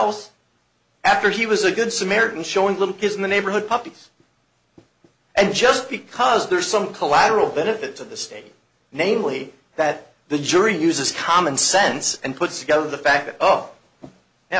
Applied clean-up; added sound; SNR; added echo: none; none; none; none.